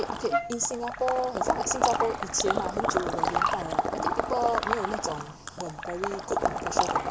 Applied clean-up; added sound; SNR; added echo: none; Wind instrument, woodwind instrument + Water / Liquid; -3 dB; none.